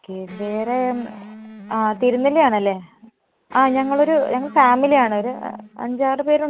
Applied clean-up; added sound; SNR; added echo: none; Electric guitar; 19 dB; none.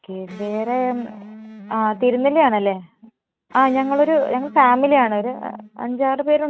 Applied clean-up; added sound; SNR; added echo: neural mask model RNNoise.